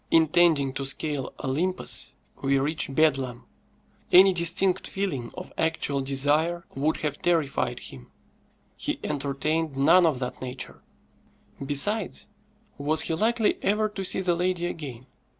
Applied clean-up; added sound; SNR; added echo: none; none; none; none.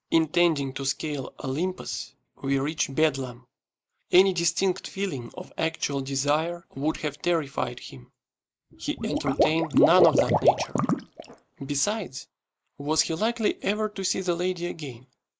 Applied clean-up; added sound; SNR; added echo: neural mask model Resemble Enhance denoiser.